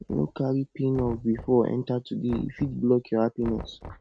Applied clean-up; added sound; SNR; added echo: neural mask model RNNoise.